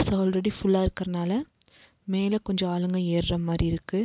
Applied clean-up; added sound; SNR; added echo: none; none; none; none.